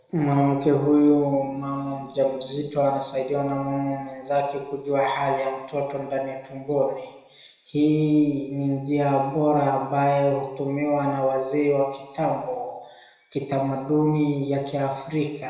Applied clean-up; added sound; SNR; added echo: none; none; none; reverberation time 1.0 s.